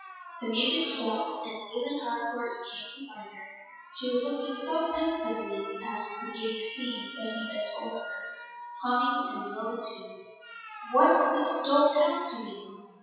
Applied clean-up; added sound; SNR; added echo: classical method WPE with log-MMSE.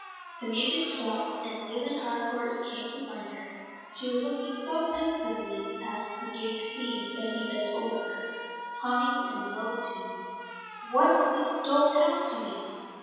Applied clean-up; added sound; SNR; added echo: none; Alarm; 13 dB; reverberation time 2.1 s.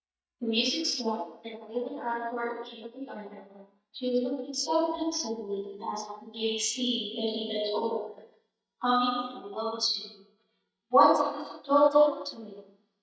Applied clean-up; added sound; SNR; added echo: neural mask model DeepFilterNet 3.